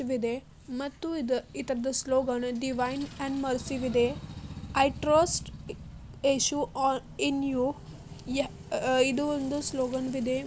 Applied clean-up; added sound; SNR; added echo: none; none; none; none.